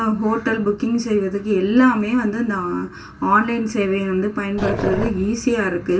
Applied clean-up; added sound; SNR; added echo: none; Growling; 7 dB; reverberation time 0.1 s.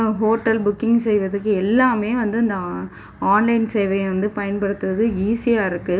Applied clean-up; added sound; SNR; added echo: none; none; none; none.